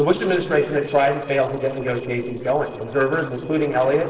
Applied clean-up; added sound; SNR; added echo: neural separator model SepFormer DNS4.